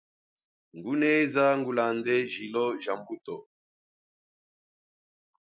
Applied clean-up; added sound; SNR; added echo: none; none; none; none.